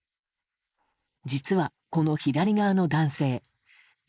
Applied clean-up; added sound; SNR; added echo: neural mask model Resemble Enhance denoiser.